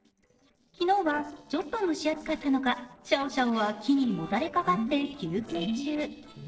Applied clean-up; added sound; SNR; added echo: neural separator model SepFormer DNS4.